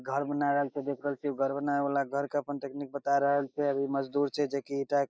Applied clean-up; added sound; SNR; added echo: neural mask model Resemble Enhance denoiser.